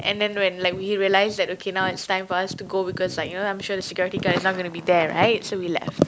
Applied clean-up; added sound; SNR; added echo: none; none; none; none.